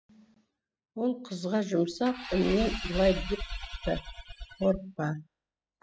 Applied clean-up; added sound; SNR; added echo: classical method spectral subtraction.